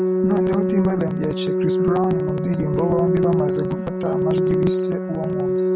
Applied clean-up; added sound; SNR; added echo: none; Organ; -2 dB; none.